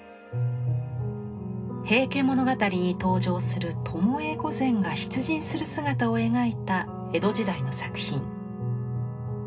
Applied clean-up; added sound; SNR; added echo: none; none; none; reverberation time 0.2 s.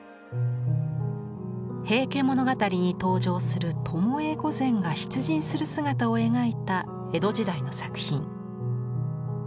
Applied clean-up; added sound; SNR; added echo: none; none; none; none.